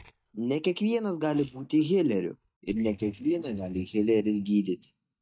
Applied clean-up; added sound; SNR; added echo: neural mask model DeepFilterNet 3.